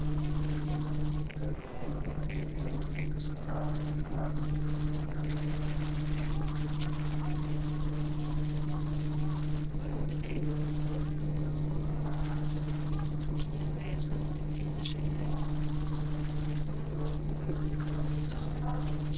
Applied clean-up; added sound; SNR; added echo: neural separator model SepFormer DNS4.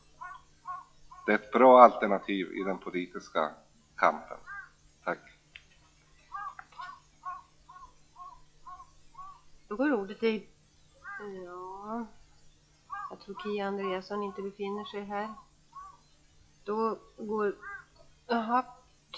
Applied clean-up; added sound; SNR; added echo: classical method log-MMSE.